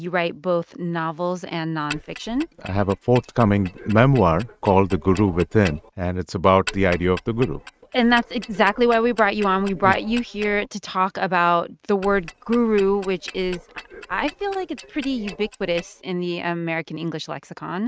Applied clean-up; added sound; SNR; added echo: neural mask model RNNoise.